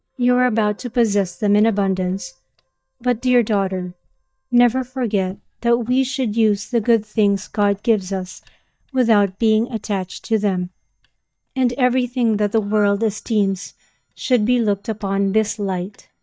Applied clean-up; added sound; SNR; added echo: neural mask model DeepFilterNet 3.